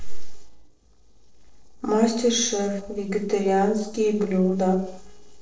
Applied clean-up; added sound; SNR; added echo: neural separator model SepFormer DNS4.